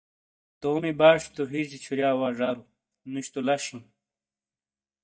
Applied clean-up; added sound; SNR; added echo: neural mask model DeepFilterNet 3.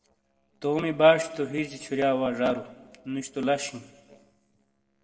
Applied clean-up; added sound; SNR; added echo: neural separator model SepFormer DNS4.